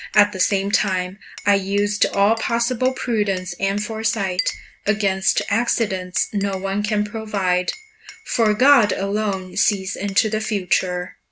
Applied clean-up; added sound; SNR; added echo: none; Glass; 18 dB; none.